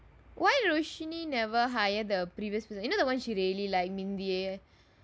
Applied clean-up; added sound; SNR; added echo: none; none; none; none.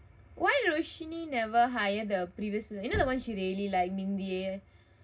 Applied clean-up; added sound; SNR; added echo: none; Knock; 17 dB; reverberation time 0.2 s.